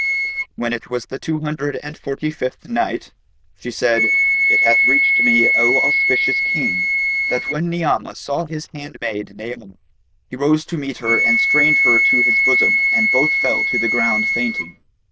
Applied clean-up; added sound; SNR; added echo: neural diffusion model UNIVERSE++.